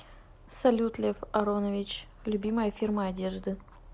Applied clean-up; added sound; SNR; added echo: none; none; none; none.